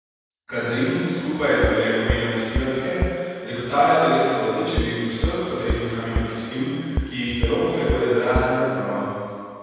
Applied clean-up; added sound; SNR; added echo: none; Bass drum; 5 dB; reverberation time 2.1 s.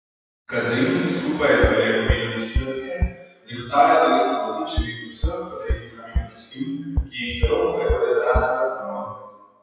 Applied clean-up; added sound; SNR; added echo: classical method WPE with log-MMSE.